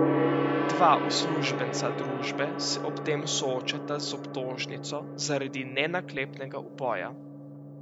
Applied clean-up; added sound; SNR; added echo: none; Gong; 0 dB; none.